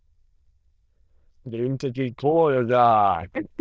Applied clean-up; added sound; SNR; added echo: neural diffusion model UNIVERSE++.